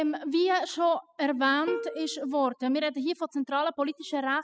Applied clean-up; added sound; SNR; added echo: classical method spectral subtraction.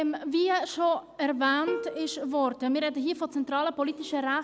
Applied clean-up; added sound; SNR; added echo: none; Plucked string instrument; 12 dB; none.